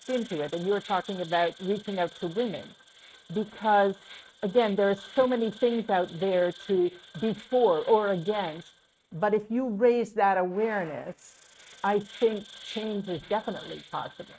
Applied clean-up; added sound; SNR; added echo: neural mask model RNNoise.